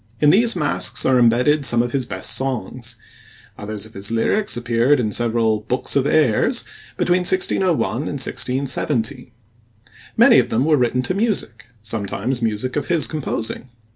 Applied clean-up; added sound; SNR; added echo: none; none; none; none.